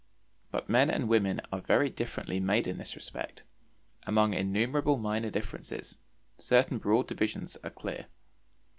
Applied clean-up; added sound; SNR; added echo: none; none; none; none.